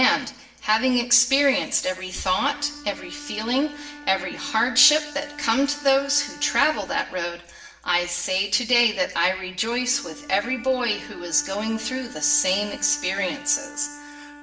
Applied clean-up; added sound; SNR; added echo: none; Wind instrument, woodwind instrument; 19 dB; reverberation time 0.7 s.